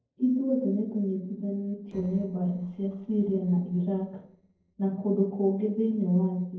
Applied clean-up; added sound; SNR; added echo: neural separator model SepFormer DNS4.